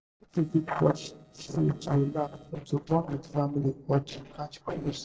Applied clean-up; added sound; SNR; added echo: neural separator model SepFormer DNS4.